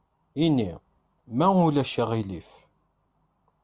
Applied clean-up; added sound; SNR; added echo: none; none; none; none.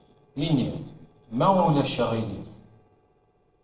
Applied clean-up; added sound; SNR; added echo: neural separator model SepFormer DNS4.